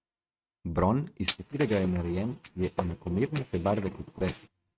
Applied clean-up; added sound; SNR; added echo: neural mask model RNNoise.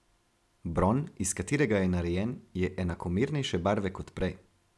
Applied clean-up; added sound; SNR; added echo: none; none; none; none.